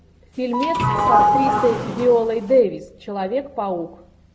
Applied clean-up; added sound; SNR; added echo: none; Sliding door / Doorbell; -2 dB; none.